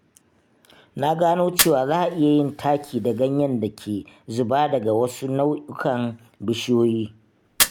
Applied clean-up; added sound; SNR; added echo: none; Fire; 10 dB; none.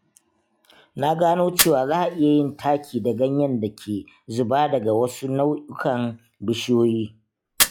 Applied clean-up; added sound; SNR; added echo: classical method log-MMSE.